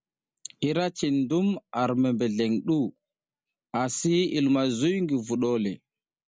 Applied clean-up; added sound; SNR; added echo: none; none; none; none.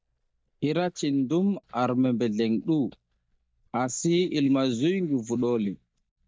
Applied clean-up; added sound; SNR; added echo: neural mask model DeepFilterNet 3.